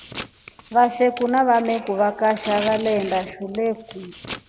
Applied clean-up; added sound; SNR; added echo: none; Tearing; 13 dB; none.